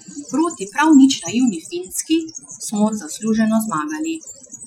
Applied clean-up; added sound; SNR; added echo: classical method Wiener filter.